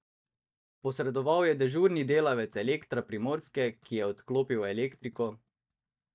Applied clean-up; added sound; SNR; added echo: neural mask model DeepFilterNet 3.